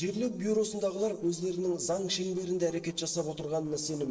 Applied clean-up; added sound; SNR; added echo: neural separator model SepFormer DNS4.